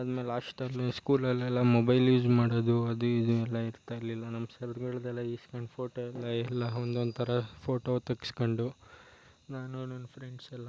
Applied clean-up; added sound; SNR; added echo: none; none; none; none.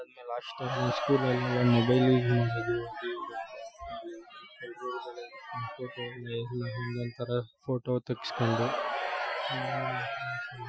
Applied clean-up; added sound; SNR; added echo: classical method Wiener filter.